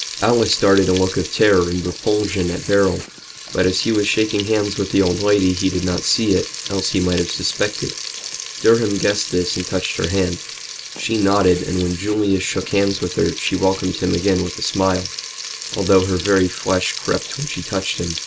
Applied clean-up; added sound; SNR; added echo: none; Frying (food); 11 dB; none.